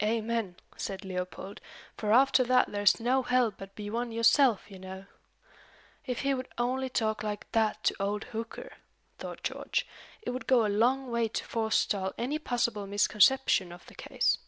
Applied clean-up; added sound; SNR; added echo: none; none; none; none.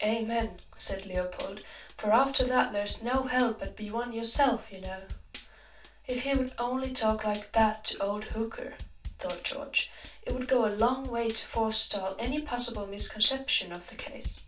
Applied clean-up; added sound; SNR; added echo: none; Drum / Drum kit; 13 dB; reverberation time 0.2 s.